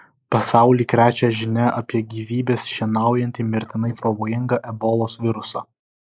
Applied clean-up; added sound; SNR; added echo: neural mask model Resemble Enhance denoiser.